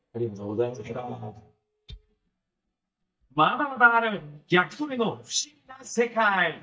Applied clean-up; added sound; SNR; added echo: neural mask model DeepFilterNet 3.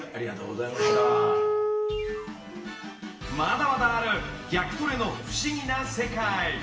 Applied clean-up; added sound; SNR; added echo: none; Wind instrument, woodwind instrument; -2 dB; reverberation time 1.1 s.